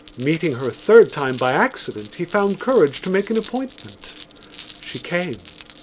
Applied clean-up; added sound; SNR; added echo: none; Glass; 14 dB; none.